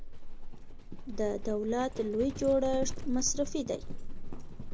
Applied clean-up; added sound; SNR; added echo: none; Livestock, farm animals, working animals; 3 dB; none.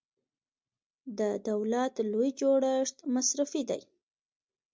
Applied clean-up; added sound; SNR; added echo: none; none; none; none.